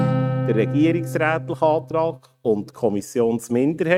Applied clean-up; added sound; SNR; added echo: neural mask model RNNoise.